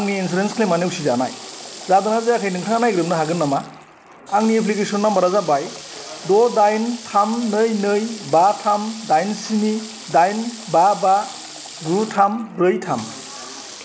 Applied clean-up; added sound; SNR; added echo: none; Water tap, faucet / Water; 17 dB; none.